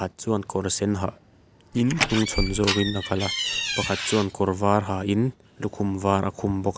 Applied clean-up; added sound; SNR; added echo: none; Door; 3 dB; none.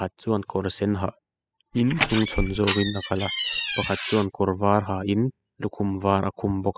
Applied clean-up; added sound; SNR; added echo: classical method spectral subtraction.